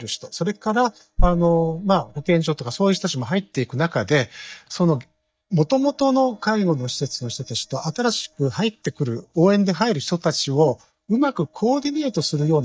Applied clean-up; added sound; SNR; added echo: neural mask model DeepFilterNet 3.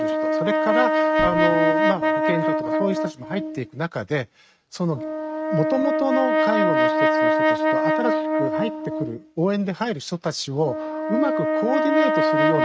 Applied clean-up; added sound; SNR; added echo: neural mask model RNNoise.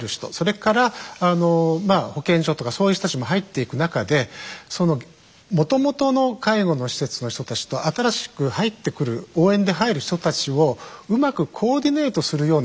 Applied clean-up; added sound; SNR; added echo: none; none; none; none.